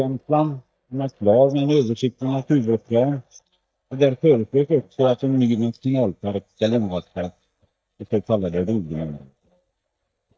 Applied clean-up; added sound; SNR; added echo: neural mask model DeepFilterNet 3.